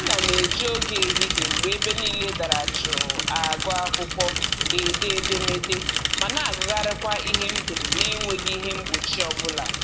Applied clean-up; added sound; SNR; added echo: none; Mechanisms / Bicycle; -4 dB; none.